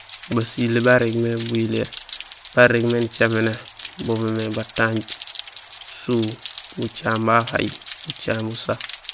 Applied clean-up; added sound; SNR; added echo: none; Rain; 16 dB; none.